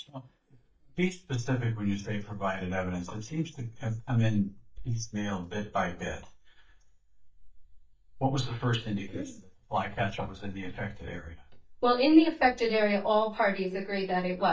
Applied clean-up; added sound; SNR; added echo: neural mask model DeepFilterNet 3.